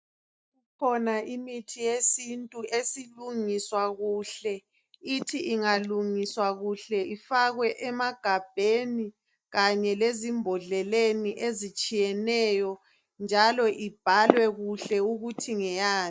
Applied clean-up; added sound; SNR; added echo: neural mask model DeepFilterNet 3.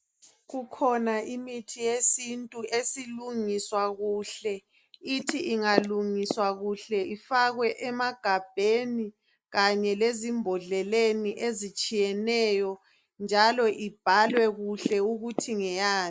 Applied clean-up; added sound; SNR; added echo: neural mask model Resemble Enhance denoiser.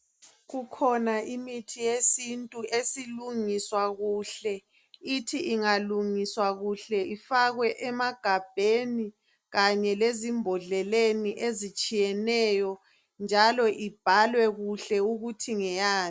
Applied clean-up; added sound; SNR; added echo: none; none; none; none.